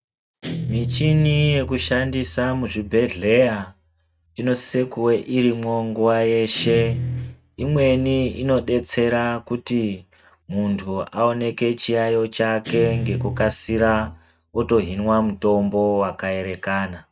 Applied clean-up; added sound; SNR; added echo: neural mask model RNNoise.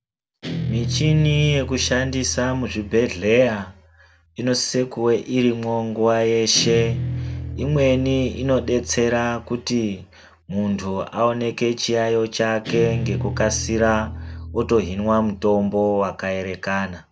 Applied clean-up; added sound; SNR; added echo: none; Guitar; 10 dB; none.